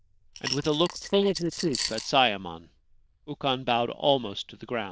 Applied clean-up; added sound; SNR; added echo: neural diffusion model UNIVERSE++.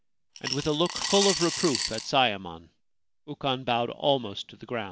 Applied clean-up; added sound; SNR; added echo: none; Coin (dropping) / Glass; 3 dB; none.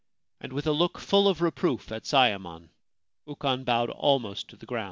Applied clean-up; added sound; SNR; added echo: none; none; none; none.